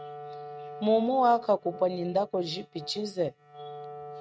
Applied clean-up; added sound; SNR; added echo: neural mask model RNNoise.